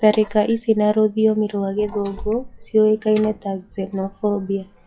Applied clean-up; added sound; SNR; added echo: classical method WPE with log-MMSE.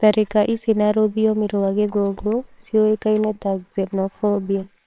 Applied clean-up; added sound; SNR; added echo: neural separator model SepFormer WHAMR!.